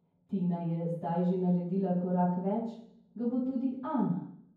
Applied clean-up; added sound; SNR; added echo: none; none; none; reverberation time 0.9 s.